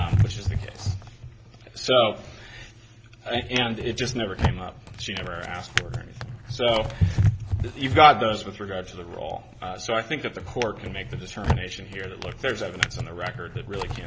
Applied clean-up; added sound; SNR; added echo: none; Drawer open or close; 2 dB; none.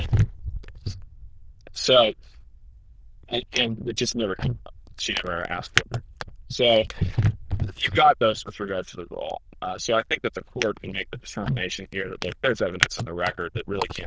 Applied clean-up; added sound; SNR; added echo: neural diffusion model UNIVERSE++.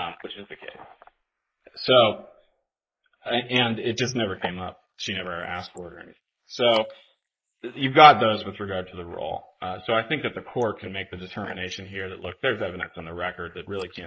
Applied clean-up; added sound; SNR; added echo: neural mask model Resemble Enhance denoiser.